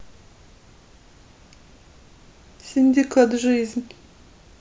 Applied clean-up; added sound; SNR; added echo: none; none; none; none.